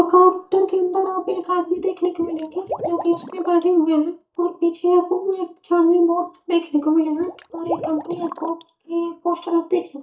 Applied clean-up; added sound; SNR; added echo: neural mask model DeepFilterNet 3.